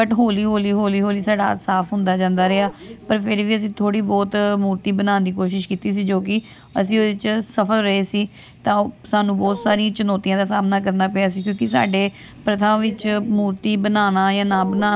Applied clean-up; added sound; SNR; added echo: none; Bark; 14 dB; none.